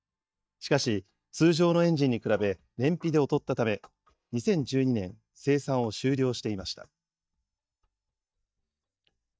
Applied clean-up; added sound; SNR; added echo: neural mask model DeepFilterNet 3.